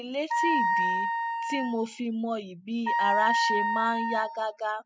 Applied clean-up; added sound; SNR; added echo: classical method spectral subtraction.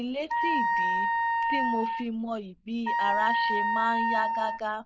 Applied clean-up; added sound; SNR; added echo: neural diffusion model UNIVERSE++.